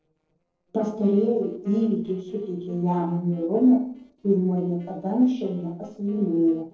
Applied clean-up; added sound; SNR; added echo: neural separator model SepFormer DNS4.